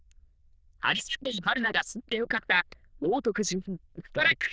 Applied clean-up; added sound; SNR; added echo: neural diffusion model UNIVERSE++.